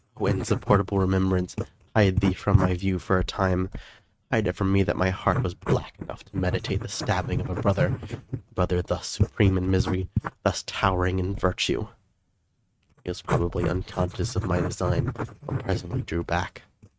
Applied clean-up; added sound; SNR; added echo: neural mask model RNNoise.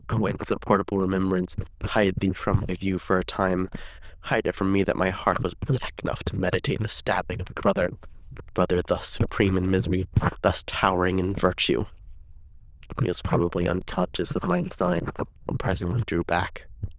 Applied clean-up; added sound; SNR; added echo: neural diffusion model UNIVERSE++.